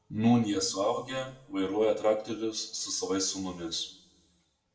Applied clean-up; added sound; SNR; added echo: none; none; none; reverberation time 0.9 s.